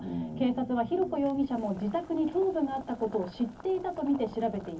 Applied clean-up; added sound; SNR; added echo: none; Boiling; 18 dB; reverberation time 0.3 s.